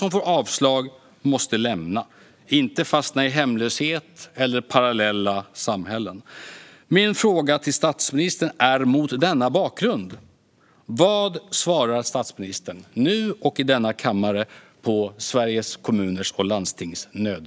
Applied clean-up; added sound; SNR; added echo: none; none; none; none.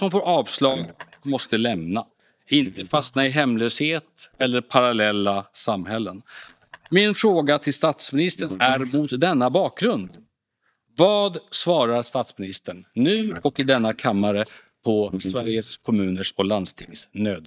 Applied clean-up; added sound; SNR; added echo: neural mask model DeepFilterNet 3.